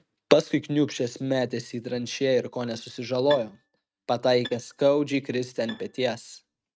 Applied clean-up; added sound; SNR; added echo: neural mask model RNNoise.